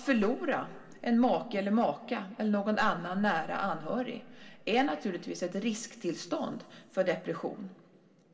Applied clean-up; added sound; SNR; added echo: none; none; none; reverberation time 2.6 s.